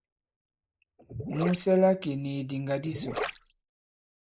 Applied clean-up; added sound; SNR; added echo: neural mask model Resemble Enhance denoiser.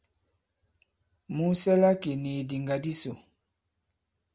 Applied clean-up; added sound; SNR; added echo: none; none; none; none.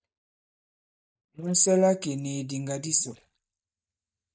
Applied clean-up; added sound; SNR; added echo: neural mask model DeepFilterNet 3.